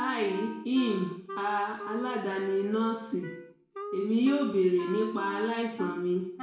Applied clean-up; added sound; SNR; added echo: none; Wind instrument, woodwind instrument; 12 dB; reverberation time 0.6 s.